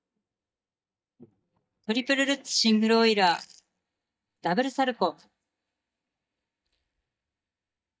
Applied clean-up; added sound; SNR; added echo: neural mask model DeepFilterNet 3.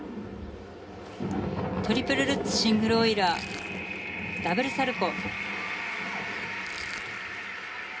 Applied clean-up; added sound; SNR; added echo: none; Crushing; 18 dB; reverberation time 0.3 s.